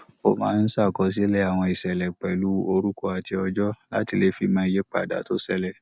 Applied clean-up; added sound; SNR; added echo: none; none; none; none.